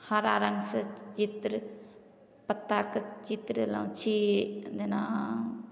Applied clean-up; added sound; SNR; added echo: none; none; none; none.